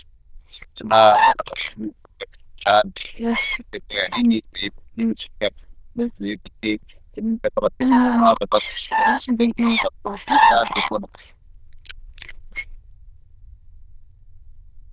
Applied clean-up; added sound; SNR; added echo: neural diffusion model UNIVERSE++.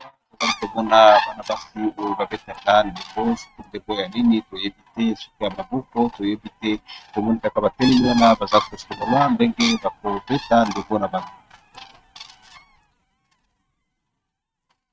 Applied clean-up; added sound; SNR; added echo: neural mask model RNNoise.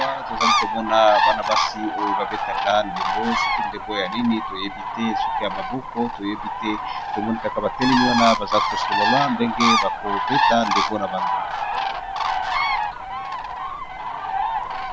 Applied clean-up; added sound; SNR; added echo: none; Bird; -2 dB; none.